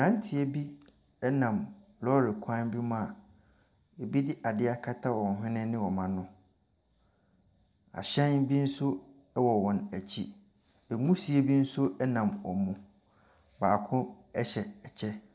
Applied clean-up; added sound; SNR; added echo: none; none; none; none.